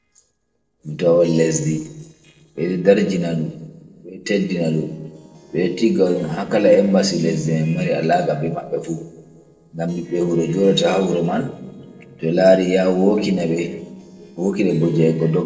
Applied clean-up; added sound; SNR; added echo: neural separator model SepFormer DNS4.